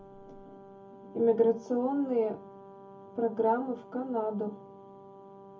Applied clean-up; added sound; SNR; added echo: none; Brass instrument; 18 dB; reverberation time 0.3 s.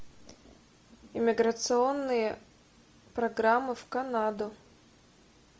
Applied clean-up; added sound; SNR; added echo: none; none; none; none.